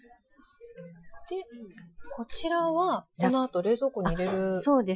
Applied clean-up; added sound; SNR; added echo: classical method Wiener filter.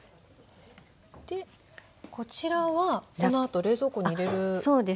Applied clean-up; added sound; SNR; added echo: none; none; none; none.